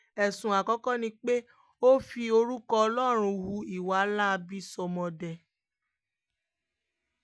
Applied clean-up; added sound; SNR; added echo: none; none; none; none.